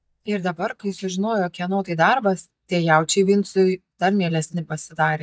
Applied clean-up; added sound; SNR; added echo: neural mask model DeepFilterNet 3.